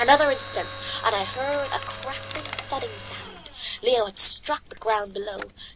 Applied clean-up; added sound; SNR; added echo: none; Mechanisms; 12 dB; none.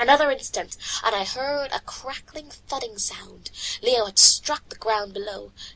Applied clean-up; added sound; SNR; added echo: none; none; none; none.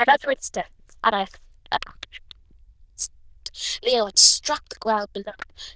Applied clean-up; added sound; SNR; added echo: neural diffusion model UNIVERSE++.